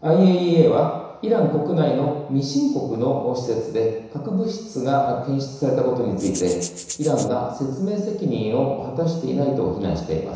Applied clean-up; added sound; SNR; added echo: none; Rattle (instrument); 12 dB; reverberation time 1.0 s.